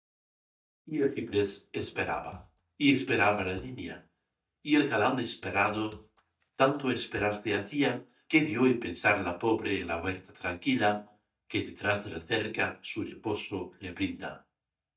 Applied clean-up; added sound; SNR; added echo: neural mask model DeepFilterNet 3.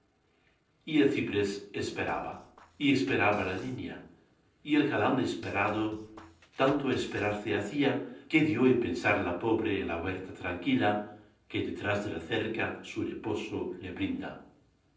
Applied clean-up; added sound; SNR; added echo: neural separator model SepFormer DNS4.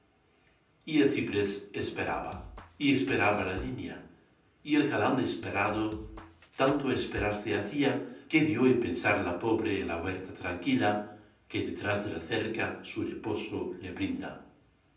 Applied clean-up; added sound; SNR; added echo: none; Drum kit; 16 dB; reverberation time 0.6 s.